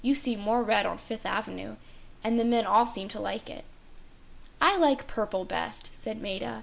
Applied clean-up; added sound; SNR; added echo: none; none; none; none.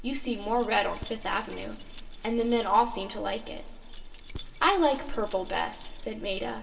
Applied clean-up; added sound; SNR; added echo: none; Keys jangling; 17 dB; reverberation time 2.9 s.